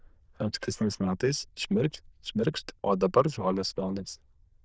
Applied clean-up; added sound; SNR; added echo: neural diffusion model UNIVERSE++.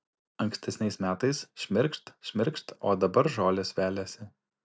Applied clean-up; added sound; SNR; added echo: none; none; none; none.